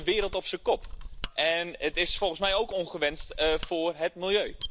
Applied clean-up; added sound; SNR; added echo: none; Mechanisms; 11 dB; none.